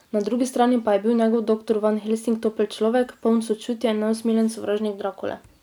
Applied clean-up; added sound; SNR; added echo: none; none; none; none.